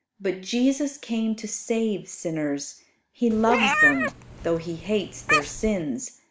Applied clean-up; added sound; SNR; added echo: none; Meow; -1 dB; none.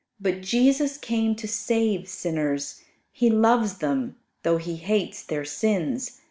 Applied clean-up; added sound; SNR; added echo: none; none; none; none.